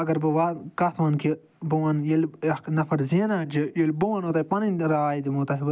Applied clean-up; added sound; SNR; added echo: none; none; none; none.